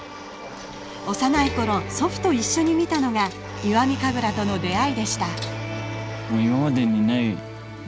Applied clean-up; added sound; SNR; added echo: none; Domestic sounds, home sounds + Doorbell; 18 dB; none.